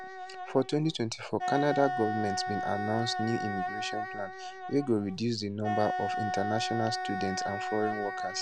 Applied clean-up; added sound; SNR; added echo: none; Wind instrument, woodwind instrument; 3 dB; none.